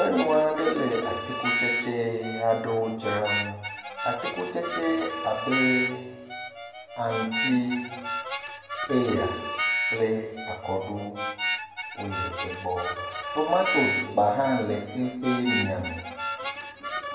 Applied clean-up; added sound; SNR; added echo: none; Harmonica; 4 dB; reverberation time 0.9 s.